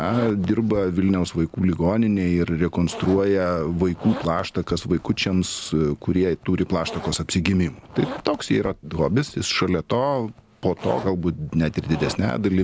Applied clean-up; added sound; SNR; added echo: none; Zipper (clothing); 17 dB; none.